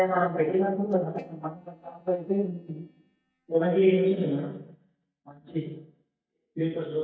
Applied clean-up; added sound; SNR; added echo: neural mask model DeepFilterNet 3.